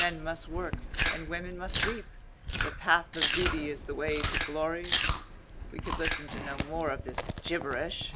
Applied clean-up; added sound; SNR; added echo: none; Chewing, mastication; -2 dB; none.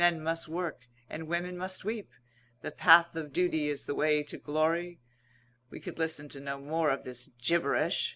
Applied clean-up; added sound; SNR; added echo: none; none; none; none.